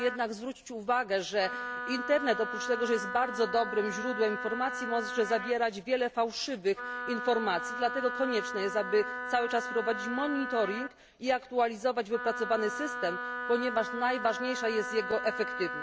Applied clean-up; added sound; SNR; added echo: none; Wind instrument, woodwind instrument; 7 dB; none.